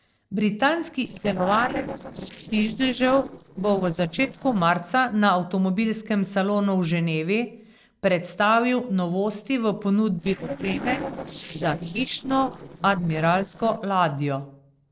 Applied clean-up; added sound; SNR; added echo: neural separator model SepFormer DNS4.